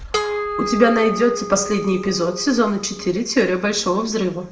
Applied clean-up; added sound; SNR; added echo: none; Harp; 7 dB; reverberation time 0.8 s.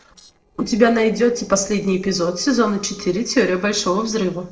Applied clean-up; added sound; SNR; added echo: neural separator model SepFormer DNS4.